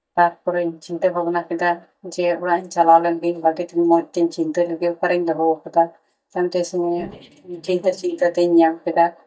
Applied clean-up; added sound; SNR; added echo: neural mask model DeepFilterNet 3.